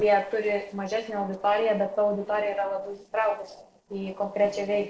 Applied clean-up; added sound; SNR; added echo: neural separator model SepFormer DNS4.